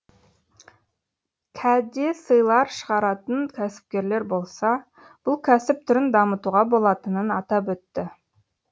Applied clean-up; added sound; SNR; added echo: none; none; none; none.